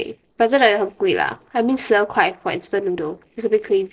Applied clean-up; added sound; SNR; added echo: neural separator model SepFormer DNS4.